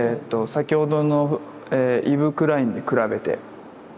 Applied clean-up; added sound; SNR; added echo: none; none; none; none.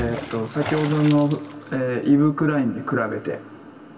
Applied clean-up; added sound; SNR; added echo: none; Water / Splash, splatter; 15 dB; reverberation time 0.2 s.